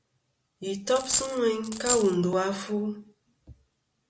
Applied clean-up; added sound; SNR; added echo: none; Coin (dropping); 3 dB; none.